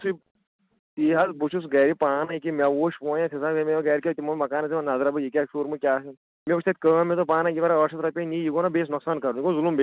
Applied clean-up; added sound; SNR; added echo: none; none; none; none.